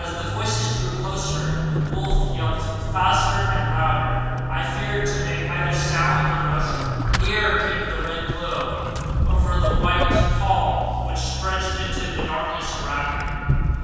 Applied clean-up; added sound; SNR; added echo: none; Squeak / Accelerating, revving, vroom / Vehicle; -3 dB; reverberation time 2.1 s.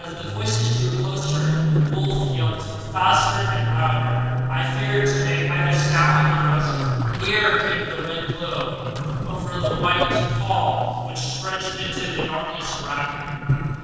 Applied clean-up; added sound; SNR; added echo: neural separator model SepFormer DNS4.